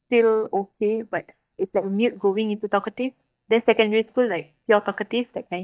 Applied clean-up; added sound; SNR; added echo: neural mask model DeepFilterNet 3.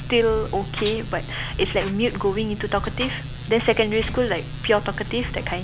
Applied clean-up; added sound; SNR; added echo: none; Engine; 8 dB; none.